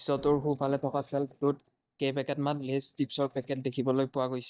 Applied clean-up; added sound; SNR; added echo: neural mask model DeepFilterNet 3.